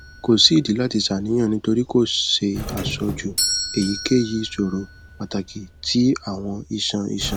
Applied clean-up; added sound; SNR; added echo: none; Doorbell; 11 dB; none.